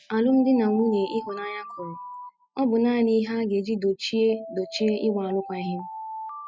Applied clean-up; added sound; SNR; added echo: classical method spectral subtraction.